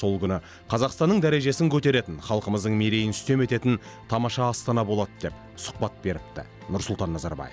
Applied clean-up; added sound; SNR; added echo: none; none; none; none.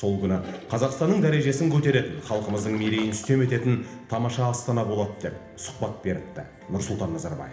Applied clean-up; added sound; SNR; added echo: none; Toilet flush; 19 dB; reverberation time 1.0 s.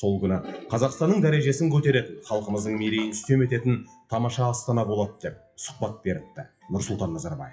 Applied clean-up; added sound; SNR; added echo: classical method WPE with log-MMSE.